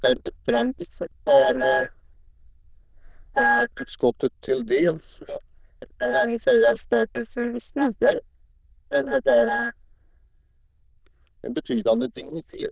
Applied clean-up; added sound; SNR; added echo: neural diffusion model UNIVERSE++.